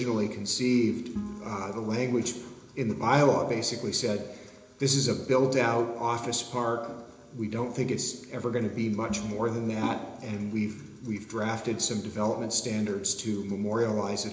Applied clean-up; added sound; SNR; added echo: none; Bowed string instrument; 16 dB; reverberation time 0.8 s.